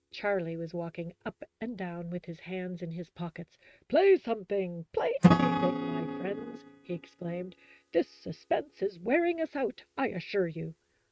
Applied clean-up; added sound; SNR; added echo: neural mask model RNNoise.